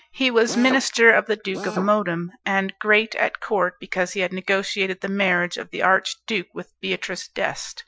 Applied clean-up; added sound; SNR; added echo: classical method Wiener filter.